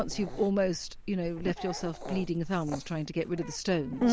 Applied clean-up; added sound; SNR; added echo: none; Dog; 11 dB; none.